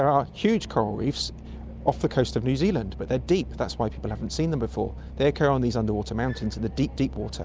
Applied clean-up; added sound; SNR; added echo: none; none; none; none.